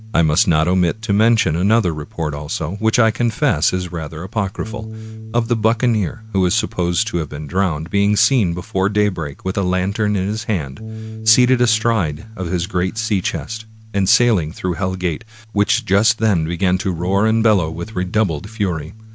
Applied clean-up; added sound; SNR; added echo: none; Bass guitar; 17 dB; none.